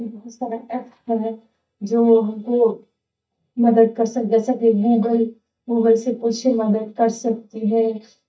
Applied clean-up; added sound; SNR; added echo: neural mask model DeepFilterNet 3.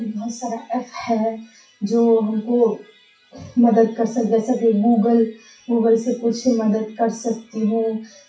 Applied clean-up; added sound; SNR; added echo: classical method WPE with log-MMSE.